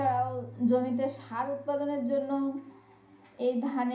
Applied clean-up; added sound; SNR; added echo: none; Marimba, xylophone / Wood; 18 dB; reverberation time 0.5 s.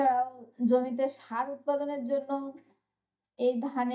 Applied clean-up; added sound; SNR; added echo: neural mask model DeepFilterNet 3.